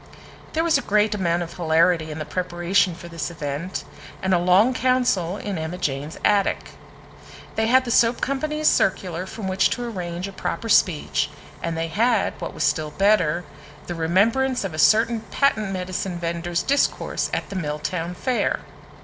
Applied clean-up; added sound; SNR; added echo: none; Bus; 19 dB; reverberation time 0.8 s.